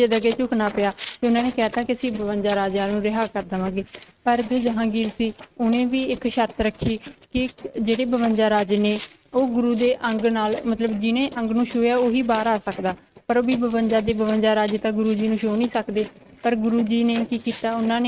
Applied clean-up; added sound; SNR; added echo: neural mask model RNNoise.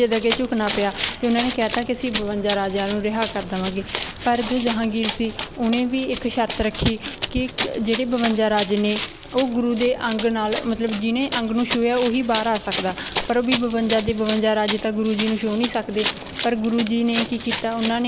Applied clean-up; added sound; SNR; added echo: none; Run; 9 dB; none.